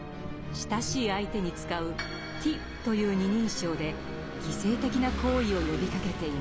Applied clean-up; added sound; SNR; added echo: none; Engine / Vehicle; 7 dB; none.